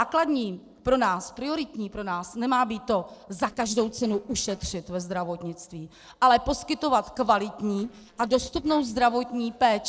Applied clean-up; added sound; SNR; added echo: neural separator model SepFormer DNS4.